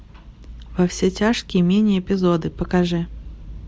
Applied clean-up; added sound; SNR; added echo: none; none; none; none.